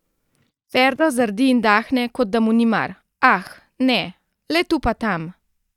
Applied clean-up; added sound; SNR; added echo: neural mask model DeepFilterNet 3.